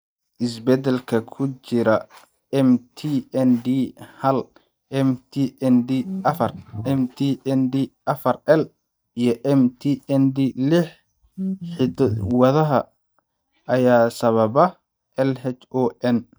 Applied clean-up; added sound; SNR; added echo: neural mask model DeepFilterNet 3.